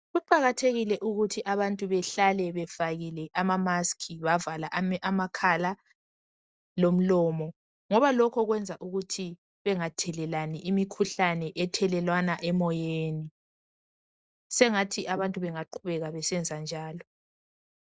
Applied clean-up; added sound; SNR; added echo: none; none; none; none.